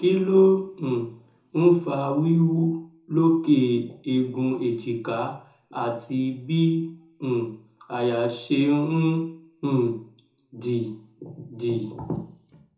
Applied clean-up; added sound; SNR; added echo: none; none; none; reverberation time 0.6 s.